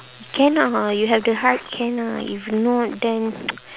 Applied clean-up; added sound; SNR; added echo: none; none; none; none.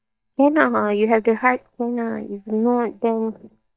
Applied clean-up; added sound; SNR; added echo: neural mask model DeepFilterNet 3.